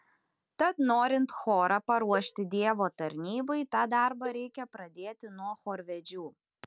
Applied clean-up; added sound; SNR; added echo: none; Cowbell; 15 dB; none.